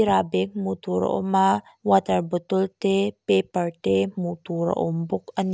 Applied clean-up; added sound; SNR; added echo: none; none; none; none.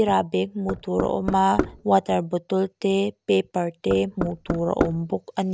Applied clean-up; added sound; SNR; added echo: none; Knock; 6 dB; none.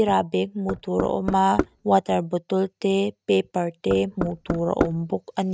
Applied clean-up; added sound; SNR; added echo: neural mask model RNNoise.